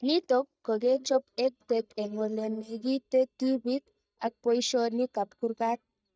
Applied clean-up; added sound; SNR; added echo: neural mask model DeepFilterNet 3.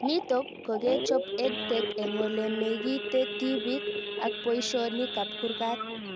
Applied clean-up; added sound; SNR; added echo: none; Idling / Sawing / Accelerating, revving, vroom; 4 dB; none.